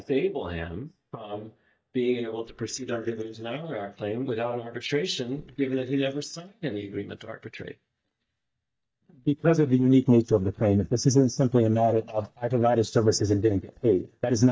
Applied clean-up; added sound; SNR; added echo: neural mask model DeepFilterNet 3.